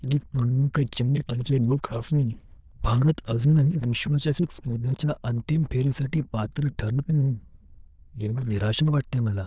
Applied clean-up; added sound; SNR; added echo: neural diffusion model UNIVERSE++.